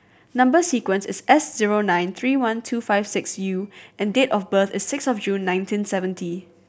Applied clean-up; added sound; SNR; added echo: none; none; none; none.